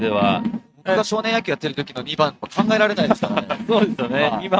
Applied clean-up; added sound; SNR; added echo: neural mask model RNNoise.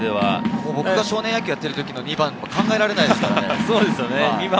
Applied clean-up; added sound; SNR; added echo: none; Wind instrument, woodwind instrument; 17 dB; none.